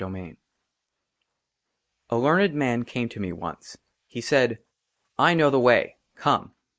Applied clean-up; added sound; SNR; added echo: neural mask model Resemble Enhance denoiser.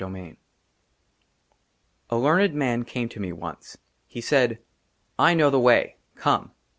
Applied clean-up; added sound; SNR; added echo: none; none; none; none.